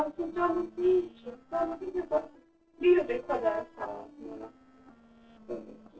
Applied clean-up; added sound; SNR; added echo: neural separator model SepFormer DNS4.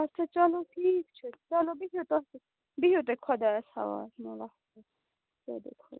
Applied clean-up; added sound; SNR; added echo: none; none; none; none.